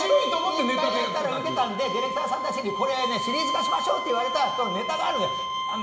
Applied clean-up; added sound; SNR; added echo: none; Bowed string instrument; 3 dB; reverberation time 2.9 s.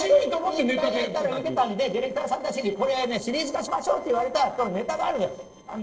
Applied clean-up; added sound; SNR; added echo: neural separator model SepFormer DNS4.